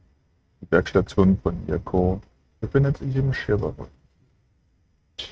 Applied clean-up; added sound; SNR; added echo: neural mask model RNNoise.